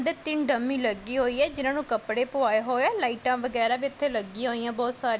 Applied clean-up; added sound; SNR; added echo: none; none; none; none.